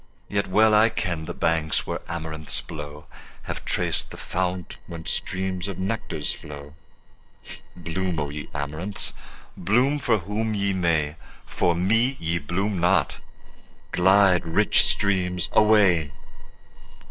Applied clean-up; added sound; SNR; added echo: neural separator model SepFormer DNS4.